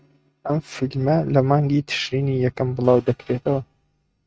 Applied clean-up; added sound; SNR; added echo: neural mask model RNNoise.